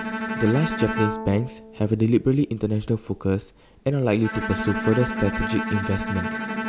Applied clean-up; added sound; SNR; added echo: none; Bowed string instrument; 7 dB; none.